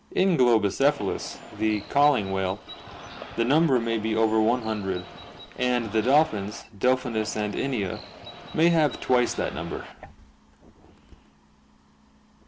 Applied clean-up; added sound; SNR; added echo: none; Bird; 15 dB; none.